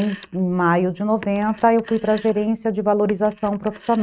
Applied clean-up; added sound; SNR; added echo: neural mask model RNNoise.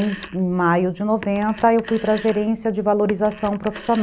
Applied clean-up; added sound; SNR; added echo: none; Telephone; 19 dB; none.